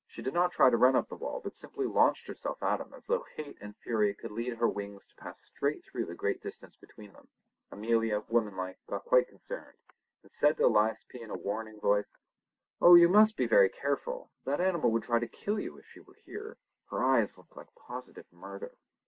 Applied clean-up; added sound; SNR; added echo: none; none; none; none.